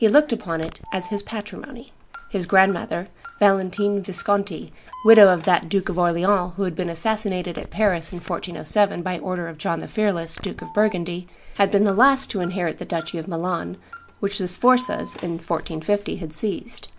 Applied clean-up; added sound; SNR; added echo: none; Alarm; 19 dB; none.